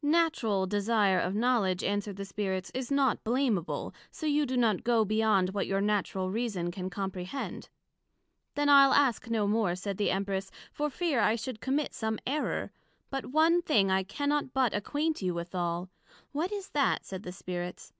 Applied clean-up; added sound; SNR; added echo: none; none; none; none.